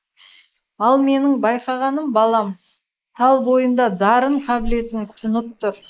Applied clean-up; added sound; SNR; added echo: neural mask model Resemble Enhance denoiser.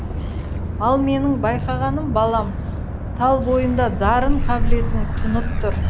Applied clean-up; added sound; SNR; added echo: none; Motor vehicle (road); 0 dB; none.